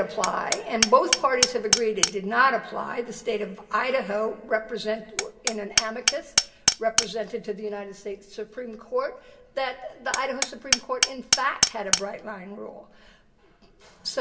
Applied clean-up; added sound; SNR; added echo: none; Hammer; 1 dB; reverberation time 0.7 s.